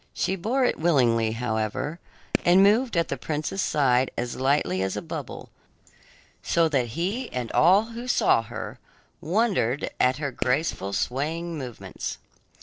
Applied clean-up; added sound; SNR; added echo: neural separator model SepFormer DNS4.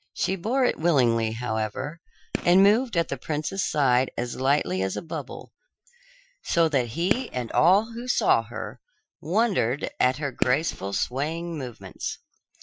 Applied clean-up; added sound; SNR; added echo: classical method Wiener filter.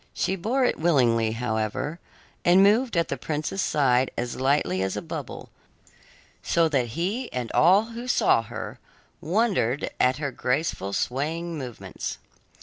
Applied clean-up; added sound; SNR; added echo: none; none; none; none.